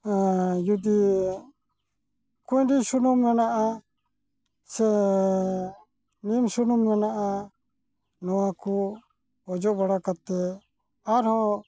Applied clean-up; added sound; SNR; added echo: none; none; none; none.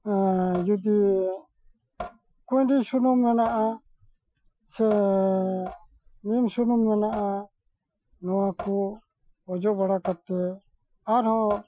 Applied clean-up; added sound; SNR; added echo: classical method Wiener filter.